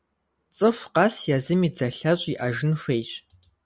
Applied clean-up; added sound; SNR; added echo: none; none; none; none.